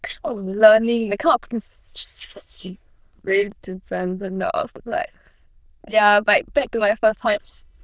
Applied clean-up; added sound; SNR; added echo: neural diffusion model UNIVERSE++.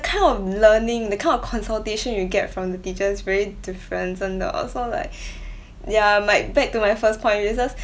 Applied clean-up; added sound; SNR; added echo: none; none; none; none.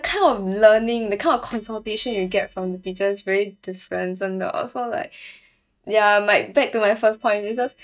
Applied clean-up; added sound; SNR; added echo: neural mask model DeepFilterNet 3.